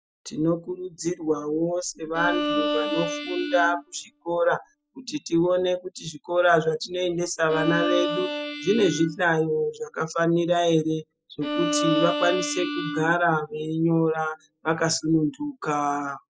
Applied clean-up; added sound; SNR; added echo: classical method spectral subtraction.